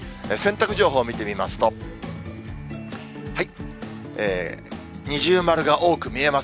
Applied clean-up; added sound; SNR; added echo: none; none; none; none.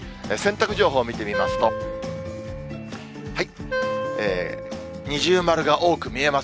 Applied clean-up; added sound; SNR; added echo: none; Wind instrument, woodwind instrument; 7 dB; none.